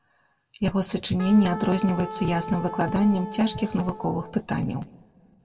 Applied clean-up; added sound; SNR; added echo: none; Wind instrument, woodwind instrument; 12 dB; reverberation time 0.9 s.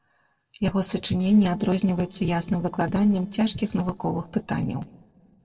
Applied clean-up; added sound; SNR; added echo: neural separator model SepFormer DNS4.